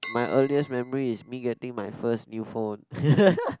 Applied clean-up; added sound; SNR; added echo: none; Chink, clink; 13 dB; none.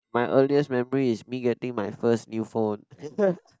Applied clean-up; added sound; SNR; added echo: neural mask model DeepFilterNet 3.